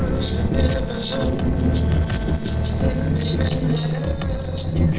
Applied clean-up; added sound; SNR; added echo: neural separator model SepFormer DNS4.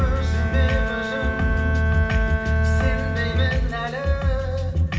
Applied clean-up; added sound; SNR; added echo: none; Bowed string instrument; 9 dB; reverberation time 0.8 s.